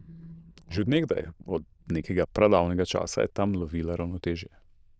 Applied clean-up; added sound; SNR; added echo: neural diffusion model UNIVERSE++.